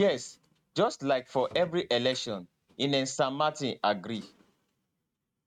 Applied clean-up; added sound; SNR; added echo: neural mask model RNNoise.